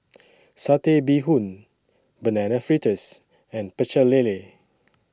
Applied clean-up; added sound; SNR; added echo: none; none; none; none.